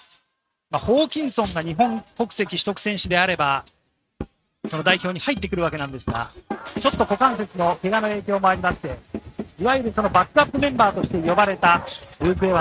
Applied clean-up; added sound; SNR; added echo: neural mask model RNNoise.